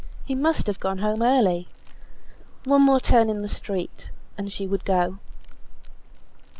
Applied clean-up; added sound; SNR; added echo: none; Crackle; 7 dB; none.